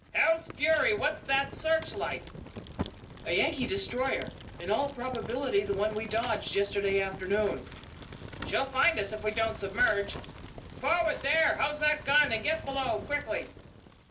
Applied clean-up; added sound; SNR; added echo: none; Fire; 13 dB; reverberation time 0.3 s.